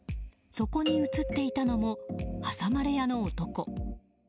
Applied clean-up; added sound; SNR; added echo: none; Doorbell; 8 dB; none.